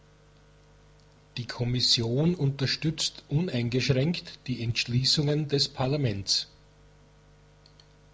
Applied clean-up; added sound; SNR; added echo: none; none; none; none.